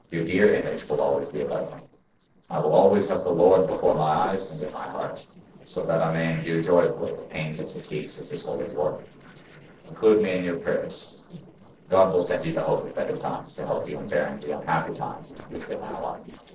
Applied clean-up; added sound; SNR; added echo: neural separator model SepFormer DNS4.